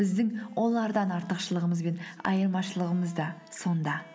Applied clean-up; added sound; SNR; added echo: none; none; none; none.